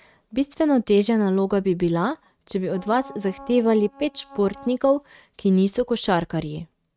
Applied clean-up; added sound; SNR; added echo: neural mask model RNNoise.